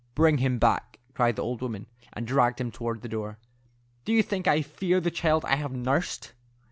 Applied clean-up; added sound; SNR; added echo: none; none; none; none.